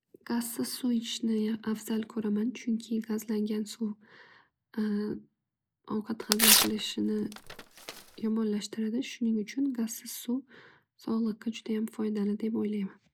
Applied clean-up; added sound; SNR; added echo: none; Tearing; -3 dB; none.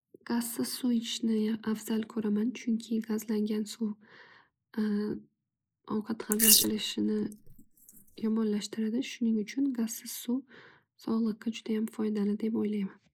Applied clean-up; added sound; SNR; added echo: neural mask model Resemble Enhance denoiser.